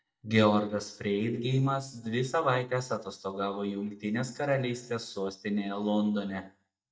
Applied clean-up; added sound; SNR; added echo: neural mask model DeepFilterNet 3.